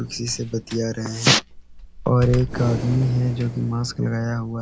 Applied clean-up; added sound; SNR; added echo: none; Slam + Breathing; 12 dB; none.